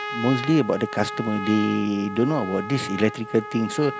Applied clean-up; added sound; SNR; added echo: none; Trumpet; 10 dB; none.